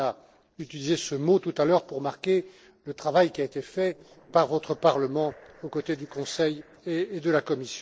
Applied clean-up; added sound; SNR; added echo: neural separator model SepFormer DNS4.